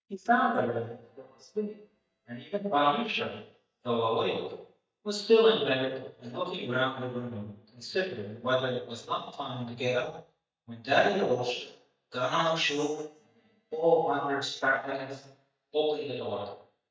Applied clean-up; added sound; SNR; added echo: neural mask model DeepFilterNet 3.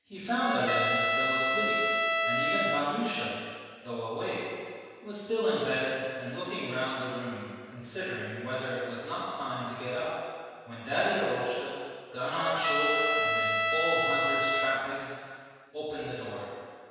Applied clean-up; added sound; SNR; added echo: none; Trumpet; -4 dB; reverberation time 1.9 s.